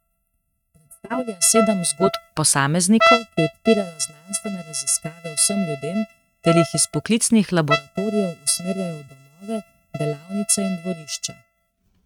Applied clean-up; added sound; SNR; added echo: neural mask model RNNoise.